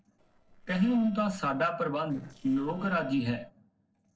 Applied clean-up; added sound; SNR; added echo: neural separator model SepFormer DNS4.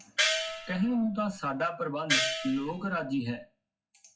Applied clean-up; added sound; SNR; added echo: classical method WPE with log-MMSE.